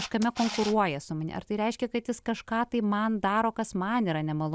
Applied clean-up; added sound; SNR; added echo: none; Camera; 17 dB; none.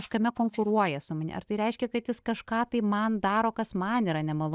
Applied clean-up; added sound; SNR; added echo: neural mask model DeepFilterNet 3.